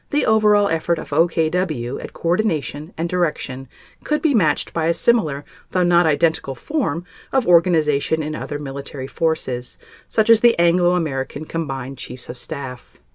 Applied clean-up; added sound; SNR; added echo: none; none; none; none.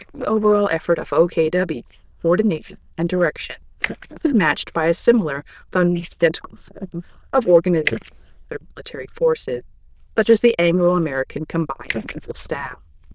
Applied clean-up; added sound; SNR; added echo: neural diffusion model UNIVERSE++.